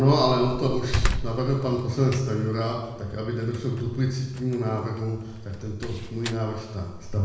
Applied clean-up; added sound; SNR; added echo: none; Slam; 7 dB; reverberation time 0.9 s.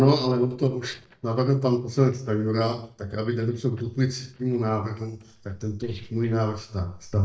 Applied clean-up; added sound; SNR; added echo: neural mask model DeepFilterNet 3.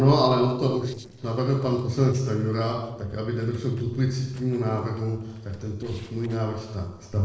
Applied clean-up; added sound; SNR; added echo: neural separator model SepFormer DNS4.